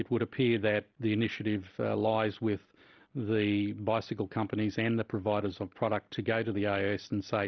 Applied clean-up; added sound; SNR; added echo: none; none; none; none.